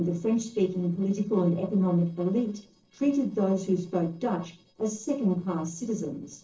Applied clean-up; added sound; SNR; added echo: neural separator model SepFormer DNS4.